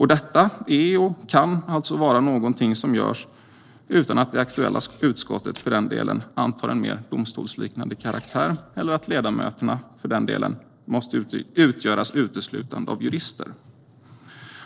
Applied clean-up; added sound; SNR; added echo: neural separator model SepFormer DNS4.